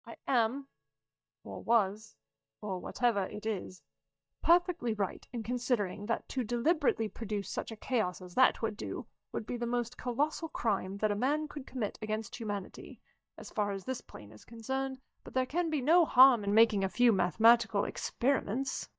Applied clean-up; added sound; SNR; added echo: neural mask model DeepFilterNet 3.